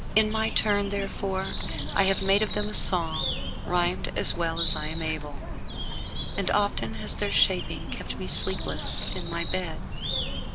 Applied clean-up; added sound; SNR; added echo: none; Bird; 1 dB; none.